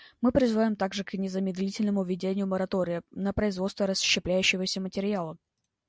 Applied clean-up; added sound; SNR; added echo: none; none; none; none.